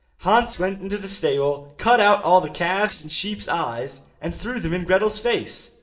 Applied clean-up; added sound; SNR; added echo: neural separator model SepFormer DNS4.